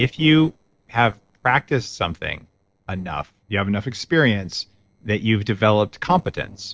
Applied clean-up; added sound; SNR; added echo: neural separator model SepFormer DNS4.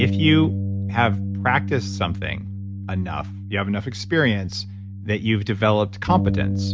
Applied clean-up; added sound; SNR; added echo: none; Bass guitar; 4 dB; none.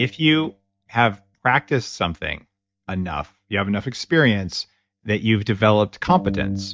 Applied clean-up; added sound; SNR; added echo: neural mask model DeepFilterNet 3.